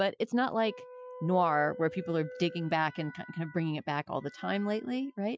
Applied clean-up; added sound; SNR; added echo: classical method Wiener filter.